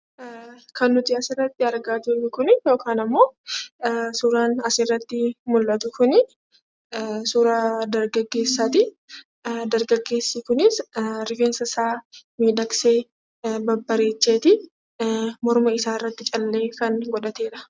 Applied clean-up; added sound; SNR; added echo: none; none; none; none.